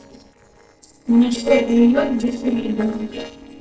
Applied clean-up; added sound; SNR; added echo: neural separator model SepFormer DNS4.